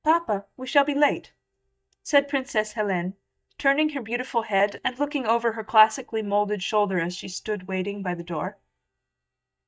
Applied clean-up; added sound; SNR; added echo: neural mask model DeepFilterNet 3.